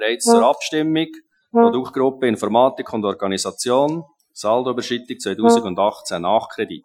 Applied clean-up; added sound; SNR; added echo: classical method Wiener filter.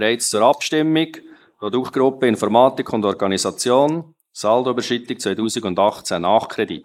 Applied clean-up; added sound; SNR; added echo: neural mask model Resemble Enhance denoiser.